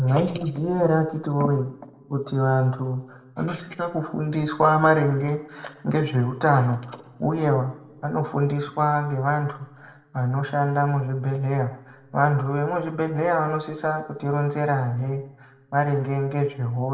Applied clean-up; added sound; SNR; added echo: none; none; none; reverberation time 0.9 s.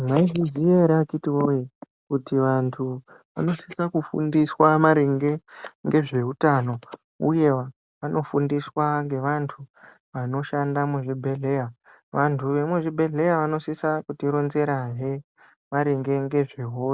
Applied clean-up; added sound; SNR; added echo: none; none; none; none.